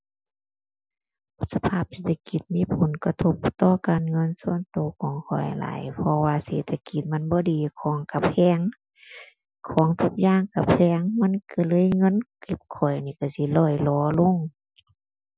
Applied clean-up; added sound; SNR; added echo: none; none; none; none.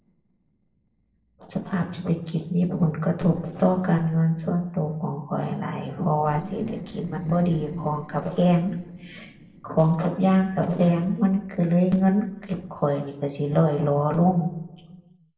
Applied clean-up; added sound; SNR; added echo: neural separator model SepFormer DNS4.